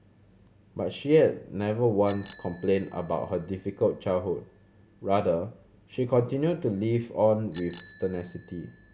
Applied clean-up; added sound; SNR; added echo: none; Bicycle bell; 14 dB; none.